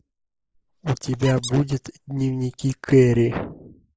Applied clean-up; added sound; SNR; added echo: neural mask model Resemble Enhance denoiser.